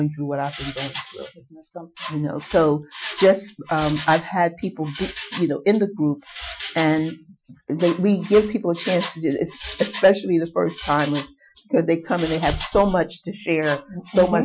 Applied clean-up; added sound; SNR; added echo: classical method Wiener filter.